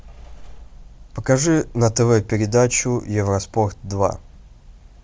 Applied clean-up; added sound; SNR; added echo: none; none; none; none.